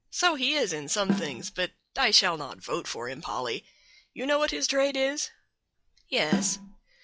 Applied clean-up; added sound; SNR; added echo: classical method log-MMSE.